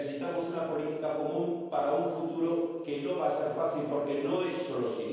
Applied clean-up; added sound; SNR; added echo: none; none; none; reverberation time 1.2 s.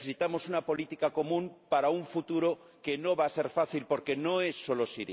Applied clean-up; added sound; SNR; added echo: none; none; none; none.